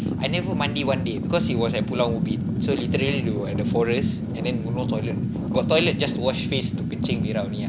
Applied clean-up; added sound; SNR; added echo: none; Fire; -1 dB; none.